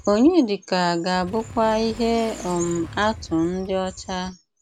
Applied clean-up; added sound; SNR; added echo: none; Motorcycle / Accelerating, revving, vroom; 18 dB; none.